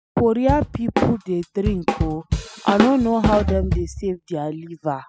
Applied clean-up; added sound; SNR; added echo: classical method spectral subtraction.